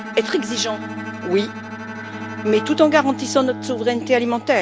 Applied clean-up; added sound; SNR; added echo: none; Bowed string instrument + Bowed string instrument; 10 dB; none.